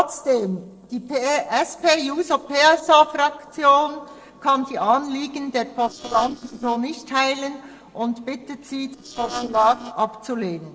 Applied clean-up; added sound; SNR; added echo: neural separator model SepFormer DNS4.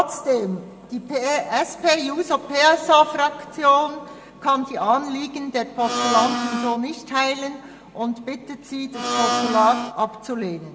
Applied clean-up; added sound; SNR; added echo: none; Domestic sounds, home sounds; 1 dB; reverberation time 1.1 s.